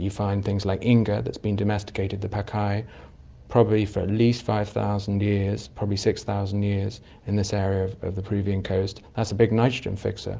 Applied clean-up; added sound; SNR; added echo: none; none; none; none.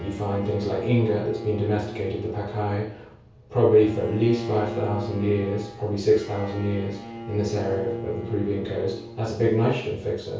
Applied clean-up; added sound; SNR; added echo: none; Bowed string instrument; 12 dB; reverberation time 0.6 s.